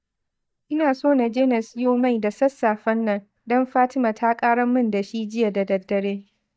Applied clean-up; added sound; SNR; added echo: neural mask model DeepFilterNet 3.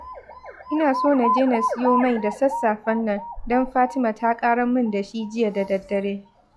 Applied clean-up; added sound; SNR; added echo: classical method log-MMSE.